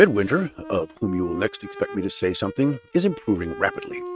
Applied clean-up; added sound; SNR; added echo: neural mask model RNNoise.